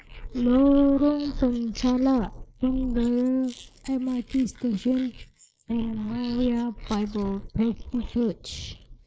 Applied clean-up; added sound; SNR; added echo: neural mask model Resemble Enhance denoiser.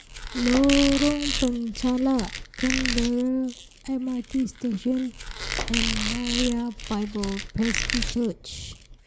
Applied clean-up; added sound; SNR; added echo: none; Squeak; 5 dB; none.